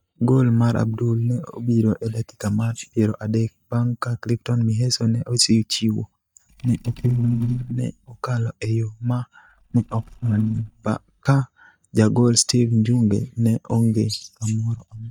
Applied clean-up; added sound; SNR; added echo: neural mask model DeepFilterNet 3.